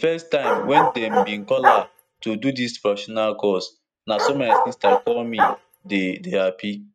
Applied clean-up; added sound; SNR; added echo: neural mask model RNNoise.